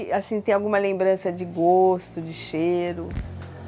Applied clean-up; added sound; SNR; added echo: none; none; none; none.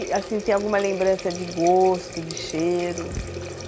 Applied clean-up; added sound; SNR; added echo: none; Water tap, faucet; 12 dB; none.